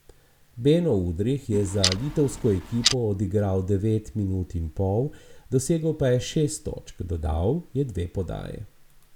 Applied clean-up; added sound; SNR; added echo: none; Clock; 6 dB; none.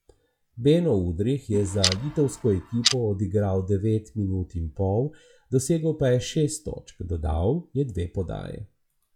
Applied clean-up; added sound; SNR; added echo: classical method log-MMSE.